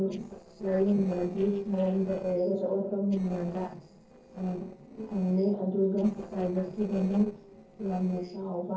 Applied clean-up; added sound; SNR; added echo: neural separator model SepFormer DNS4.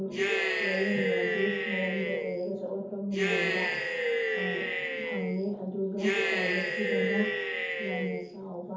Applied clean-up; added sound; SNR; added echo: none; Cheering; -3 dB; reverberation time 0.6 s.